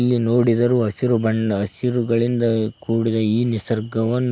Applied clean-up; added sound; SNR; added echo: none; none; none; none.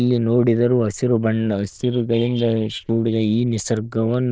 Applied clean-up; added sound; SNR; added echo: neural diffusion model UNIVERSE++.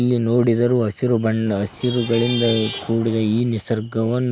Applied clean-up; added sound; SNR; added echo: none; Traffic noise, roadway noise / Vehicle horn, car horn, honking; 11 dB; none.